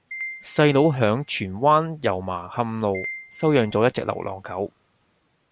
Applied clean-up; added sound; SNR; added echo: none; Piano; 17 dB; none.